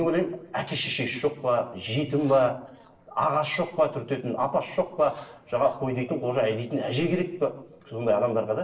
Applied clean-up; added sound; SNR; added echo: neural separator model SepFormer DNS4.